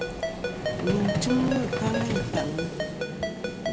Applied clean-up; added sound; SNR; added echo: none; Vehicle + Ringtone; -1 dB; none.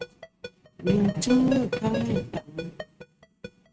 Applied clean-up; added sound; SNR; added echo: neural mask model RNNoise.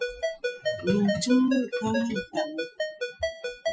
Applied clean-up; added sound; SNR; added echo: classical method Wiener filter.